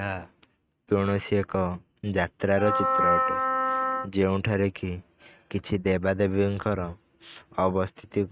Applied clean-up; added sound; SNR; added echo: neural mask model RNNoise.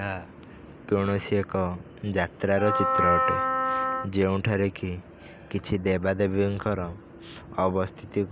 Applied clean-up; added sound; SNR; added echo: none; Wind instrument, woodwind instrument; -1 dB; none.